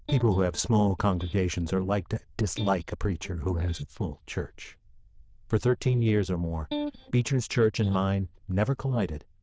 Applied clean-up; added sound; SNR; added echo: neural diffusion model UNIVERSE++.